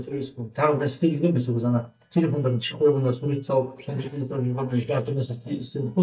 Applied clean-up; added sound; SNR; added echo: neural mask model DeepFilterNet 3.